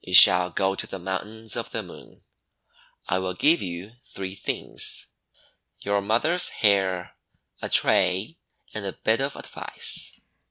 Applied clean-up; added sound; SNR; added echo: none; none; none; none.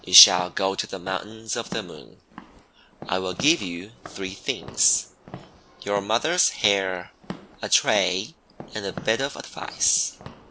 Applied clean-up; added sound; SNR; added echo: none; Walk, footsteps / Siren; 17 dB; none.